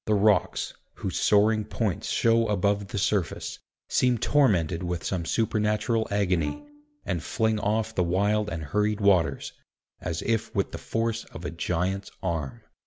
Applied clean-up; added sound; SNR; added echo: none; Brass instrument; 13 dB; none.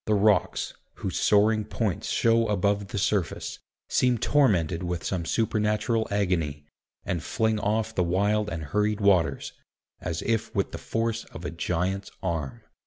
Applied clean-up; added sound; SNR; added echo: none; none; none; none.